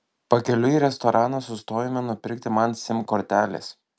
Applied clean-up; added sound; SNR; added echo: none; none; none; none.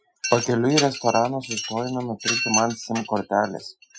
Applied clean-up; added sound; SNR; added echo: classical method Wiener filter.